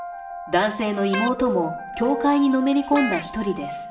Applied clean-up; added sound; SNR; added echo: none; Guitar; 7 dB; reverberation time 1.5 s.